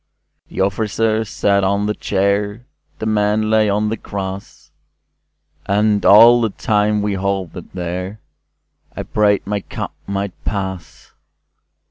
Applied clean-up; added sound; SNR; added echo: none; none; none; none.